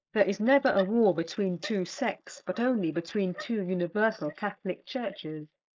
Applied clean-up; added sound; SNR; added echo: neural mask model Resemble Enhance denoiser.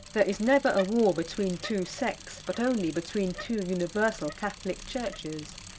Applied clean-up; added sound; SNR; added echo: none; Bicycle; 15 dB; none.